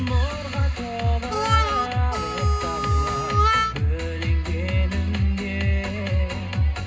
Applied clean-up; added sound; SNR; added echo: none; Harmonica; 2 dB; reverberation time 0.2 s.